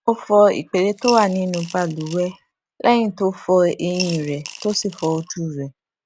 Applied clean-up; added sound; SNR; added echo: none; Coin (dropping) / Glass; 13 dB; none.